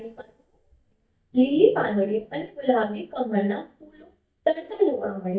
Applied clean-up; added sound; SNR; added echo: neural mask model DeepFilterNet 3.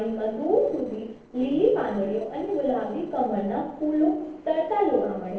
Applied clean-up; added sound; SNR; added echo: neural separator model SepFormer DNS4.